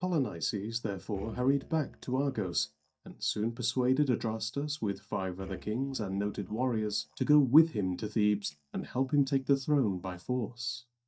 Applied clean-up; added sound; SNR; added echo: neural mask model DeepFilterNet 3.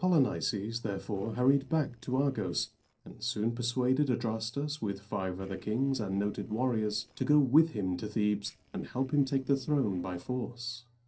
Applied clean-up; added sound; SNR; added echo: neural separator model SepFormer DNS4.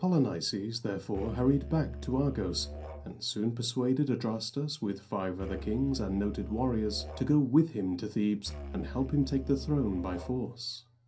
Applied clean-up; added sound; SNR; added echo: none; Musical instrument; 10 dB; reverberation time 0.3 s.